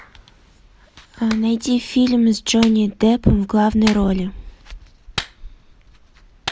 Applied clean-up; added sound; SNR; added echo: none; Clapping; 16 dB; none.